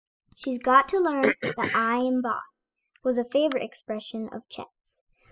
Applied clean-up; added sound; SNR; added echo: classical method spectral subtraction.